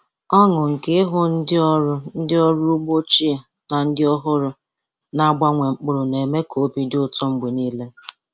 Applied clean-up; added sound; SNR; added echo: none; none; none; none.